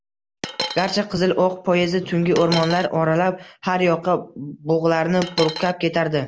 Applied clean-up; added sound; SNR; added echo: none; Coin (dropping); 7 dB; none.